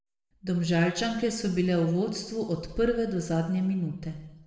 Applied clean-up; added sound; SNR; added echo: none; none; none; reverberation time 0.9 s.